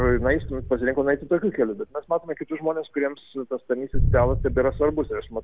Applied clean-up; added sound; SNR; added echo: none; Boom; 4 dB; none.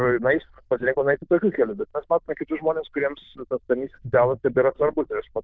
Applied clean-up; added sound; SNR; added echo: neural diffusion model UNIVERSE++.